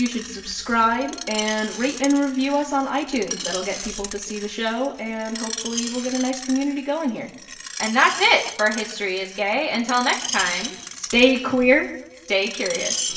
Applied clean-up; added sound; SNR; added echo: none; Screech; 10 dB; reverberation time 0.8 s.